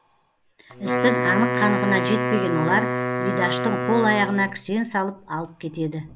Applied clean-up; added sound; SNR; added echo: none; Wind instrument, woodwind instrument; 2 dB; none.